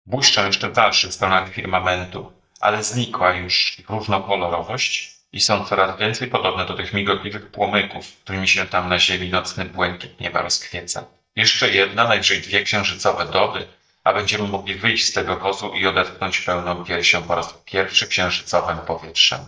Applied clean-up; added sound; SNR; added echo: neural mask model DeepFilterNet 3.